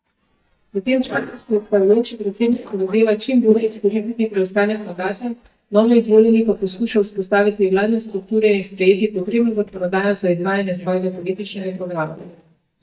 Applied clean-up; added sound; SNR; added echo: neural mask model DeepFilterNet 3.